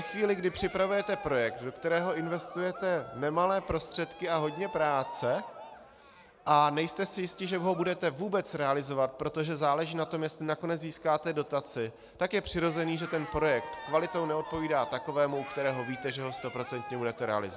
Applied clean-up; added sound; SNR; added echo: none; Cheering; 14 dB; none.